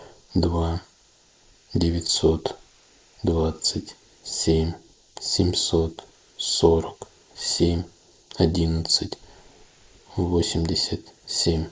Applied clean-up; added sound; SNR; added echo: neural mask model Resemble Enhance denoiser.